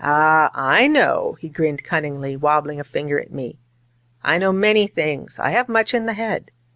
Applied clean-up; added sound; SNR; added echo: none; none; none; none.